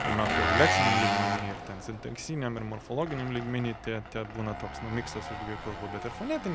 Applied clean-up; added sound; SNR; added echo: none; Engine; -1 dB; none.